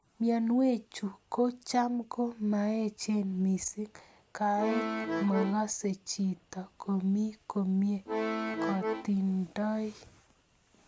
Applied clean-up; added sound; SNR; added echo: none; Accordion; 1 dB; none.